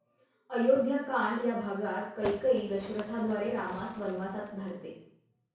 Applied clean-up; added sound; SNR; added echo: none; Fireworks; 14 dB; reverberation time 0.6 s.